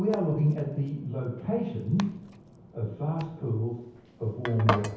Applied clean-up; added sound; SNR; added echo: none; Domestic sounds, home sounds; 10 dB; reverberation time 0.9 s.